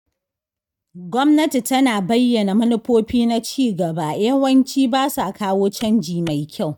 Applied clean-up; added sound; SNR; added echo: neural mask model RNNoise.